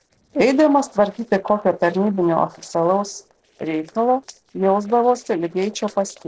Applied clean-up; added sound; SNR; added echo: neural separator model SepFormer DNS4.